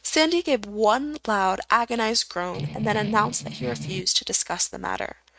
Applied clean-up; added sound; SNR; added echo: neural mask model RNNoise.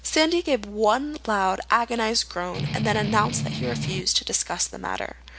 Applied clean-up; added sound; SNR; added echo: none; Strum; 4 dB; none.